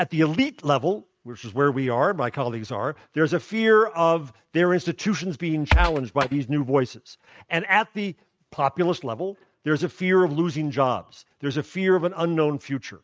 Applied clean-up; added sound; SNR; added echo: neural mask model RNNoise.